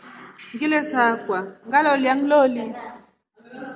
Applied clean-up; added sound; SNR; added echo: none; none; none; none.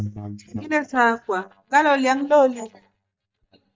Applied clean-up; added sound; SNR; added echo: neural mask model DeepFilterNet 3.